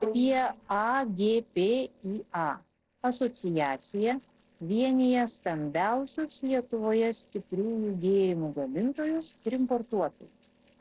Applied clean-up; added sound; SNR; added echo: neural separator model SepFormer DNS4.